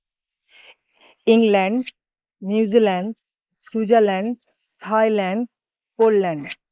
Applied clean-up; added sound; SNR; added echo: neural mask model Resemble Enhance denoiser.